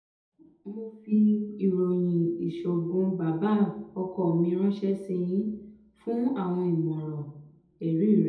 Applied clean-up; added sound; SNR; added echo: none; none; none; reverberation time 0.7 s.